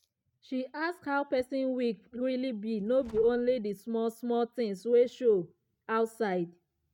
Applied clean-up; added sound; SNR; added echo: neural mask model RNNoise.